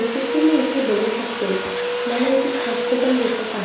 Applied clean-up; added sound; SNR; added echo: none; Domestic sounds, home sounds; 2 dB; reverberation time 1.1 s.